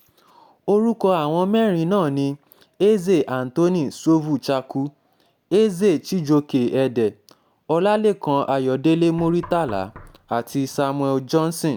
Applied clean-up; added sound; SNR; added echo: none; Knock; 20 dB; none.